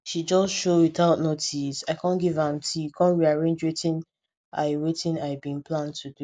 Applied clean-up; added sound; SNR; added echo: none; none; none; none.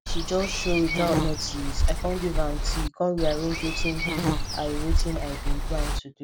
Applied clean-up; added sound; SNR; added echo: none; Walk, footsteps / Insect; -3 dB; none.